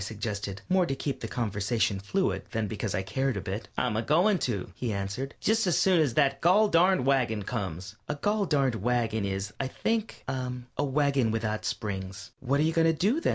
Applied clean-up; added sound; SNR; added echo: none; none; none; none.